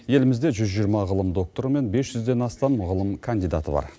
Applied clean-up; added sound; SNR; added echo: none; none; none; none.